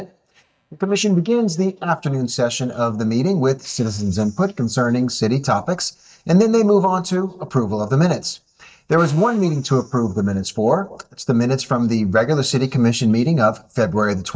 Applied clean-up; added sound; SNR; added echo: neural mask model DeepFilterNet 3.